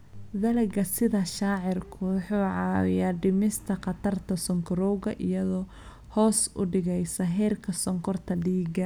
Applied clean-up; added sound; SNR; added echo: none; none; none; none.